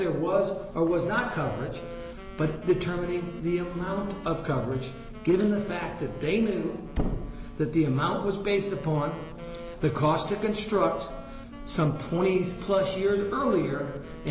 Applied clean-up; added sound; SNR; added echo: none; Wind instrument, woodwind instrument; 18 dB; none.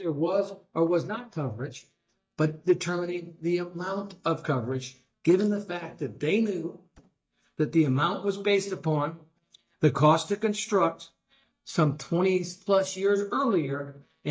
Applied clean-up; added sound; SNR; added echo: neural mask model DeepFilterNet 3.